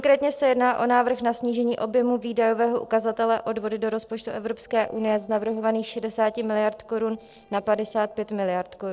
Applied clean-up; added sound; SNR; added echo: neural separator model SepFormer DNS4.